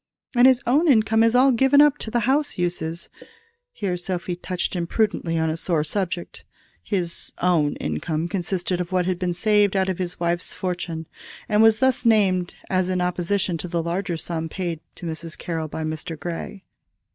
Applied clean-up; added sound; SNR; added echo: neural mask model DeepFilterNet 3.